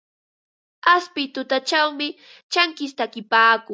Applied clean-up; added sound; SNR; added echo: none; none; none; none.